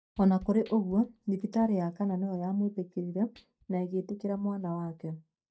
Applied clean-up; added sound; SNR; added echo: neural mask model DeepFilterNet 3.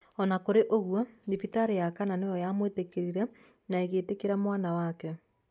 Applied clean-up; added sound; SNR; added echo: none; none; none; none.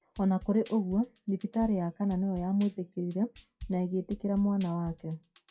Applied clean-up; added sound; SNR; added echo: classical method WPE with log-MMSE.